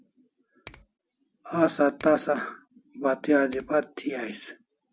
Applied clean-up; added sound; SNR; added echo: none; Finger snapping; 18 dB; none.